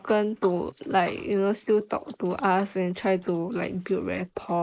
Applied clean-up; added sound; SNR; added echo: neural mask model Resemble Enhance denoiser.